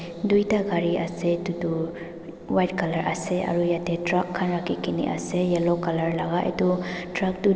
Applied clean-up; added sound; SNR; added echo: none; none; none; none.